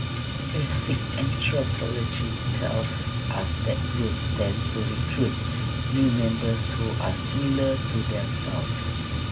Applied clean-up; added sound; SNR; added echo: none; Fire; -2 dB; reverberation time 0.2 s.